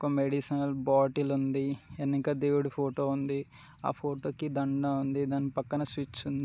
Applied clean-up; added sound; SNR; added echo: none; none; none; none.